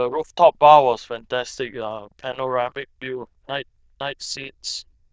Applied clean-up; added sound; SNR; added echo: neural diffusion model UNIVERSE++.